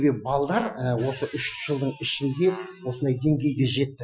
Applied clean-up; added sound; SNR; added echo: classical method Wiener filter.